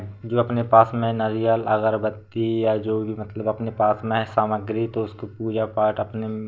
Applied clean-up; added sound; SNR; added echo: none; none; none; none.